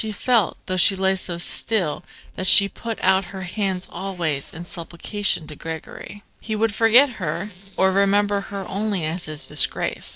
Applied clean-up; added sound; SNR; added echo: neural separator model SepFormer DNS4.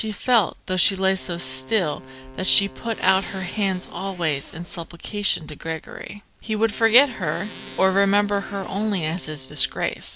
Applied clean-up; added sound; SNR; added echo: none; Wind instrument, woodwind instrument + Zipper (clothing); 19 dB; none.